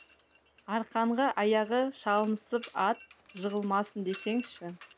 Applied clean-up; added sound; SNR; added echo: none; Mechanisms; 19 dB; none.